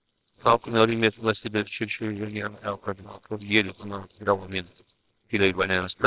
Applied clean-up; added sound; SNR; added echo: neural separator model SepFormer WHAMR!.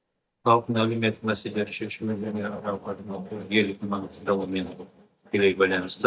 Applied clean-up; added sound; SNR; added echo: neural mask model DeepFilterNet 3.